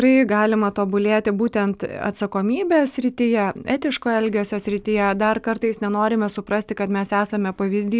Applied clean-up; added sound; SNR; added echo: none; none; none; none.